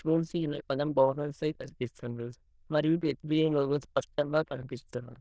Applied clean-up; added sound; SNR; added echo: neural diffusion model UNIVERSE++.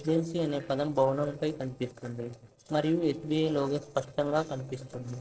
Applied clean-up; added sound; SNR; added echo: neural separator model SepFormer DNS4.